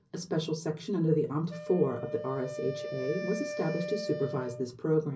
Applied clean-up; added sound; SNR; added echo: none; Wind instrument, woodwind instrument; 10 dB; reverberation time 0.5 s.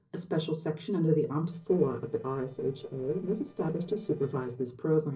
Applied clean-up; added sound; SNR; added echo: neural separator model SepFormer DNS4.